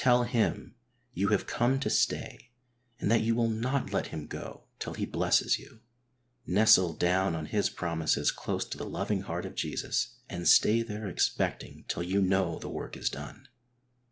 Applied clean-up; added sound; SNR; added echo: none; none; none; none.